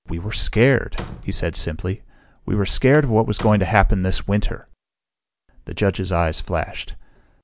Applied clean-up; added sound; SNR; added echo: none; Slam; 18 dB; none.